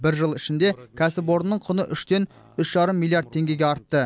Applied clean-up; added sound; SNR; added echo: none; none; none; none.